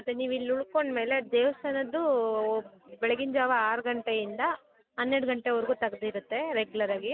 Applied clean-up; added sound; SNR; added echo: none; none; none; none.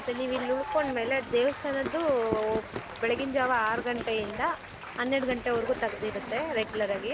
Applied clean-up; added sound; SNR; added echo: none; Applause / Crowd / Cheering + Chewing, mastication; 9 dB; none.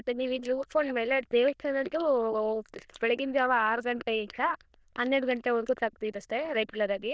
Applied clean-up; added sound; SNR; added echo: neural diffusion model UNIVERSE++.